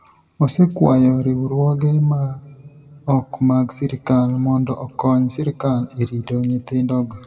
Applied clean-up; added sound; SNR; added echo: none; none; none; reverberation time 1.6 s.